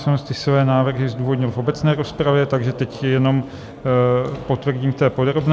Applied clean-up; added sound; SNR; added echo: none; none; none; none.